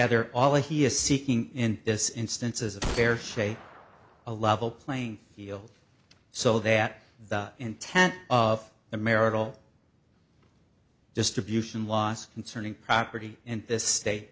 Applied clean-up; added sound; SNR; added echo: none; Gunshot, gunfire; 11 dB; none.